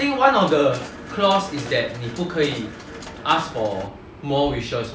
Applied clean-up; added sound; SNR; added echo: none; Mechanisms; 15 dB; none.